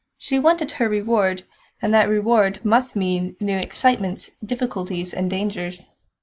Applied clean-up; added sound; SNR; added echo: neural mask model Resemble Enhance denoiser.